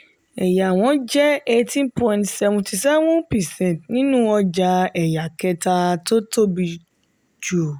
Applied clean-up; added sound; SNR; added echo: none; none; none; none.